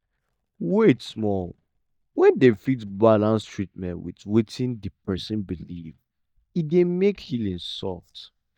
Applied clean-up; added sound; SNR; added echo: neural mask model DeepFilterNet 3.